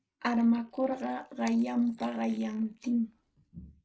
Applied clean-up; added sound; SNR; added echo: neural mask model Resemble Enhance denoiser.